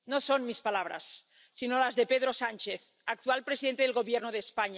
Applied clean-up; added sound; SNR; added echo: none; none; none; none.